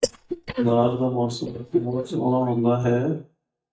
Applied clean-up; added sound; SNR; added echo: neural mask model DeepFilterNet 3.